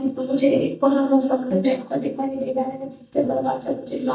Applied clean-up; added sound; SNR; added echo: neural mask model DeepFilterNet 3.